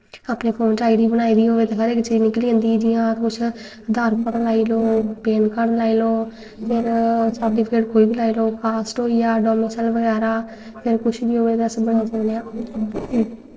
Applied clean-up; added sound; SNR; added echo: neural separator model SepFormer DNS4.